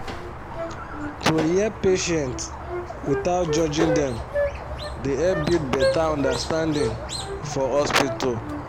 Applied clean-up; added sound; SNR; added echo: none; Wind instrument, woodwind instrument + Squeak; 4 dB; none.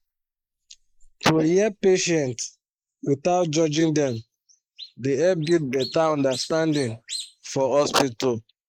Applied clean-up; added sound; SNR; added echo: neural mask model Resemble Enhance denoiser.